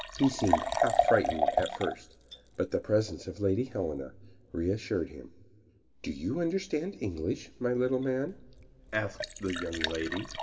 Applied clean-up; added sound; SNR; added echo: none; Liquid; 3 dB; reverberation time 0.9 s.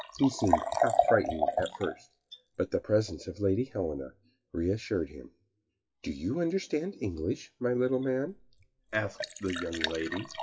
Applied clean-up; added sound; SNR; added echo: classical method WPE with log-MMSE.